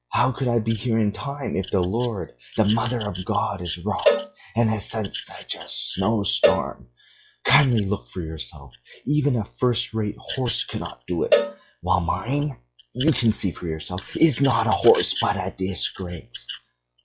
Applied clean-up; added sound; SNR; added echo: classical method log-MMSE.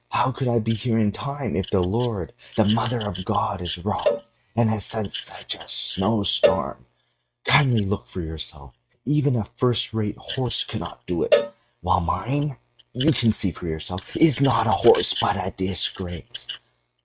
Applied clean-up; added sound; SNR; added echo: neural mask model RNNoise.